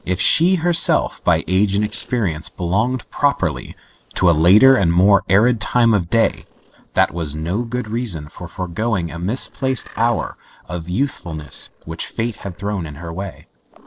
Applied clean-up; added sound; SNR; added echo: neural separator model SepFormer DNS4.